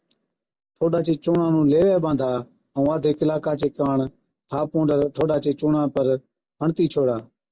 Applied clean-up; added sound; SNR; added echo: none; none; none; none.